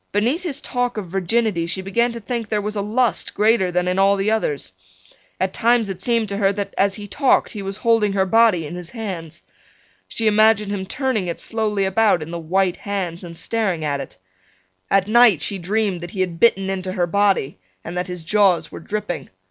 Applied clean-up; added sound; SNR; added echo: none; none; none; none.